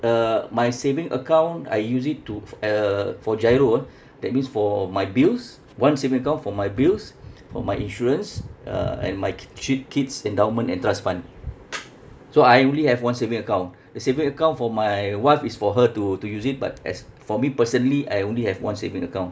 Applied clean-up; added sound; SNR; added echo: none; none; none; none.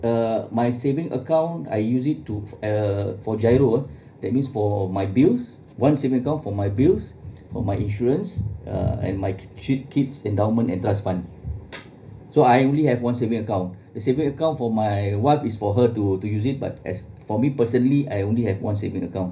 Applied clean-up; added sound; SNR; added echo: none; none; none; reverberation time 0.5 s.